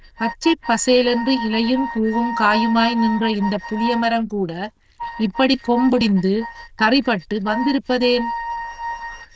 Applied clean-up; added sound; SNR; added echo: neural diffusion model UNIVERSE++.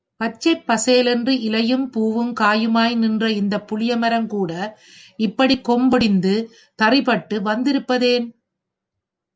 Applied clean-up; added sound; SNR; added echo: none; none; none; none.